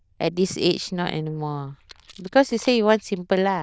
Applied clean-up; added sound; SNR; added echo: neural diffusion model UNIVERSE++.